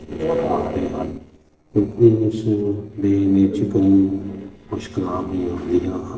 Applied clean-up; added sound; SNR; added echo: neural separator model SepFormer DNS4.